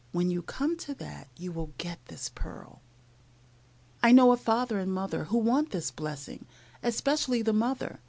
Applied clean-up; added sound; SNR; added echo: none; none; none; none.